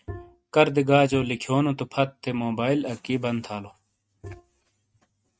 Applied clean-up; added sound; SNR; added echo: neural mask model RNNoise.